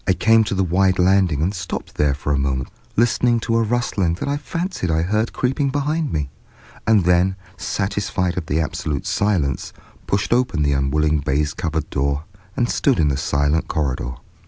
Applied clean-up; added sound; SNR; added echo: none; none; none; none.